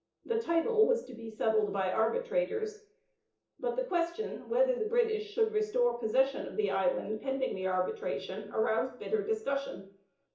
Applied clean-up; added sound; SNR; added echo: none; none; none; reverberation time 0.7 s.